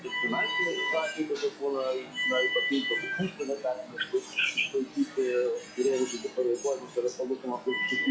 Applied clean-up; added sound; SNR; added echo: classical method log-MMSE.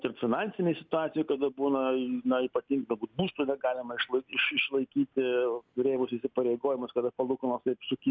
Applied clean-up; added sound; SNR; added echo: none; none; none; none.